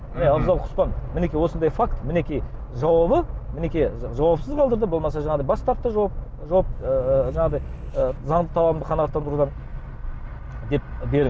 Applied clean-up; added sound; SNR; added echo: none; Growling; 13 dB; none.